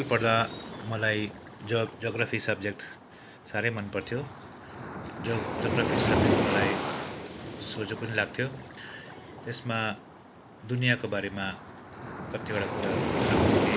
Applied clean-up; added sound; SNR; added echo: none; Waves, surf; 0 dB; none.